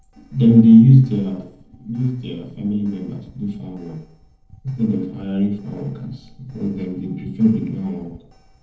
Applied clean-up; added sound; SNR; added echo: neural separator model SepFormer DNS4.